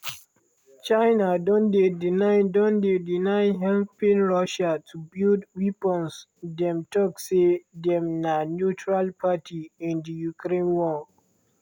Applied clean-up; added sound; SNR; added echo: none; none; none; none.